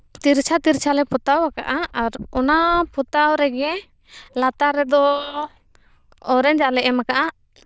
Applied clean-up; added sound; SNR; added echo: neural diffusion model UNIVERSE++.